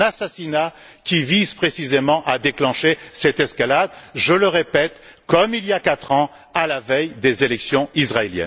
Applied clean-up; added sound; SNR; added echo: none; none; none; none.